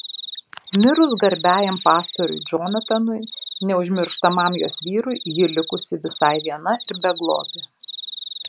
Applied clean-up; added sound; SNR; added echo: none; Cricket; 11 dB; none.